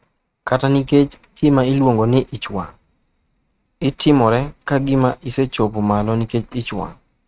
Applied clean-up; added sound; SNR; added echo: neural mask model RNNoise.